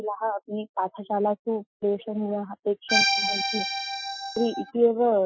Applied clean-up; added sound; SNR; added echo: classical method Wiener filter.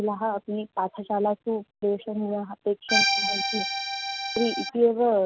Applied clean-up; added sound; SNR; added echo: none; Accordion; -1 dB; none.